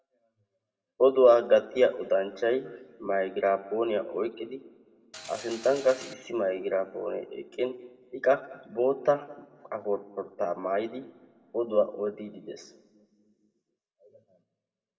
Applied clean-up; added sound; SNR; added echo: none; Mechanisms; 15 dB; reverberation time 0.8 s.